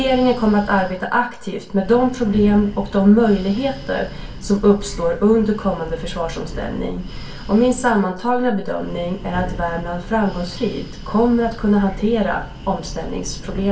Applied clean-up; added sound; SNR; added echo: none; Breathing; 12 dB; reverberation time 0.3 s.